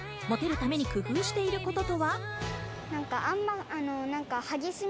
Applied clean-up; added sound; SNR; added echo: none; none; none; none.